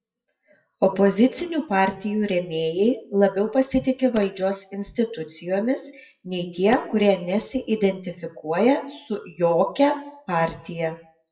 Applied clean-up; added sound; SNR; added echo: classical method WPE with log-MMSE.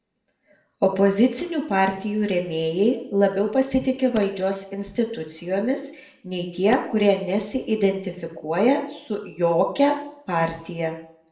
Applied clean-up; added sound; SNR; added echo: none; Clapping; 19 dB; reverberation time 0.6 s.